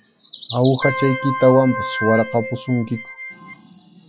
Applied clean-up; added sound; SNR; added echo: classical method log-MMSE.